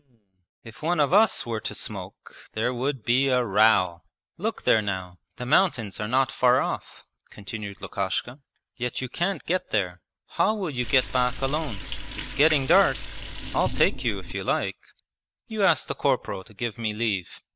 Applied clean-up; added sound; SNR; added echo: neural mask model DeepFilterNet 3.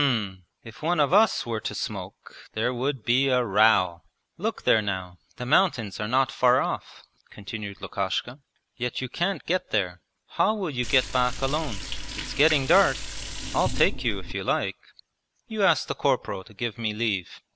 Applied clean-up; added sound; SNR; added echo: none; Liquid; 4 dB; none.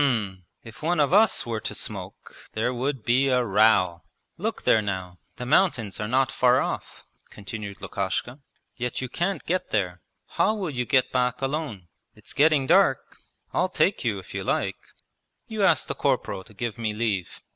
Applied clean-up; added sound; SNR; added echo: none; none; none; none.